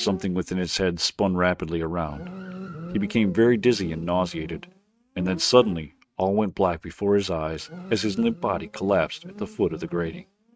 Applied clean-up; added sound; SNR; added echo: neural mask model RNNoise.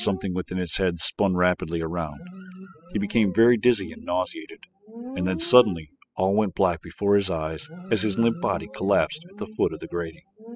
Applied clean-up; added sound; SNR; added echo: classical method spectral subtraction.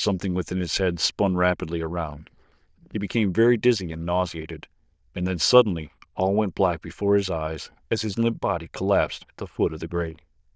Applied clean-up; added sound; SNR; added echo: neural diffusion model UNIVERSE++.